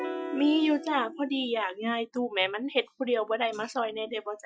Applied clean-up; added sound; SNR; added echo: classical method Wiener filter.